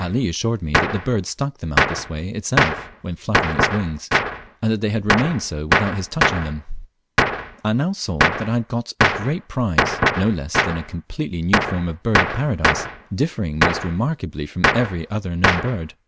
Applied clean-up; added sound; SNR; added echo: none; Gunshot, gunfire; -1 dB; none.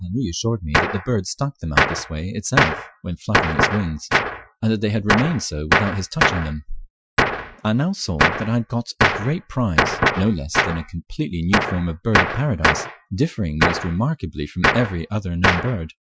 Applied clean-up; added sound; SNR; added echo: classical method Wiener filter.